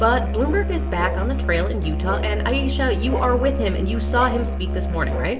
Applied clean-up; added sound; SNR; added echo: none; Musical instrument; 0 dB; reverberation time 0.9 s.